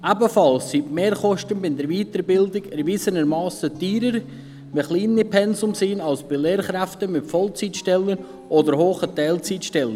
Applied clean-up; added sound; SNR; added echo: none; Guitar; 20 dB; none.